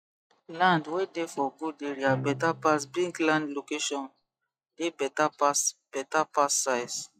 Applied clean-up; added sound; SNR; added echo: classical method log-MMSE.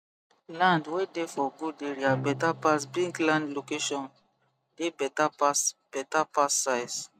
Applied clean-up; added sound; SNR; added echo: none; Bowed string instrument; 13 dB; none.